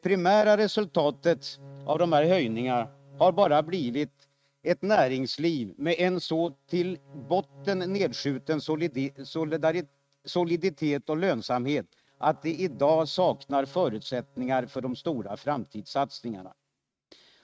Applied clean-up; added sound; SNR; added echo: neural mask model RNNoise.